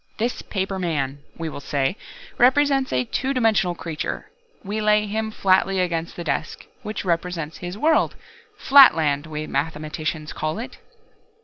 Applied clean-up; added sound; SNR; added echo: none; none; none; none.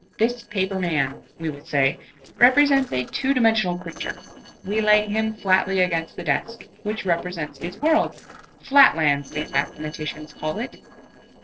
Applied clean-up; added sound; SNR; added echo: neural separator model SepFormer DNS4.